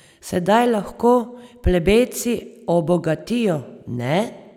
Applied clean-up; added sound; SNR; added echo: none; none; none; none.